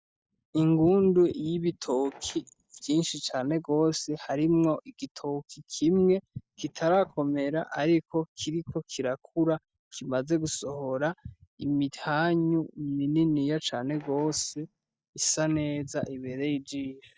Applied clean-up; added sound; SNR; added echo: neural mask model DeepFilterNet 3.